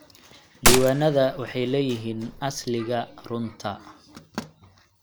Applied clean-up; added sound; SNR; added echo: none; Gunshot, gunfire; 0 dB; none.